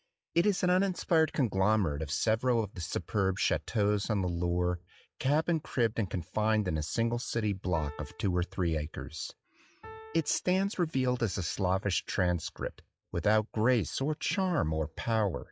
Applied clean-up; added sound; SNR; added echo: classical method log-MMSE.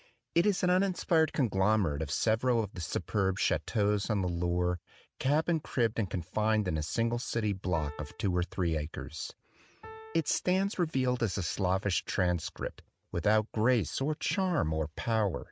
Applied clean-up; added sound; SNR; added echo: neural mask model RNNoise.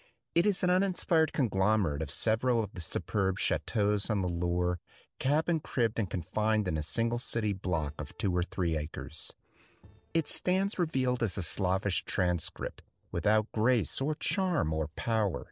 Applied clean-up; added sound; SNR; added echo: neural separator model SepFormer DNS4.